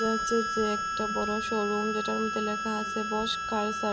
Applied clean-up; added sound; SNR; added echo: none; Harmonica; 1 dB; none.